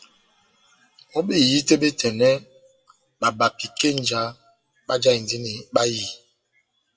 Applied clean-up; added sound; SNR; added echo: classical method WPE with log-MMSE.